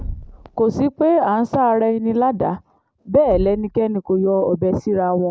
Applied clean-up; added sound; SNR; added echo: none; Thump, thud; 18 dB; none.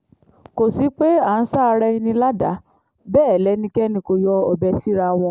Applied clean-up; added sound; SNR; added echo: none; none; none; none.